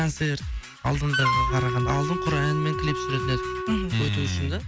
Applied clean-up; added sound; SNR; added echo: none; Wind instrument, woodwind instrument; 3 dB; none.